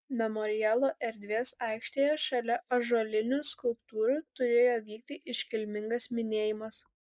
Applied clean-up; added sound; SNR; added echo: neural mask model Resemble Enhance denoiser.